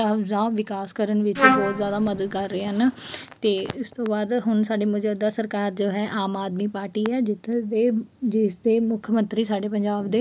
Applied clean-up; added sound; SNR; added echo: none; Trumpet; -1 dB; none.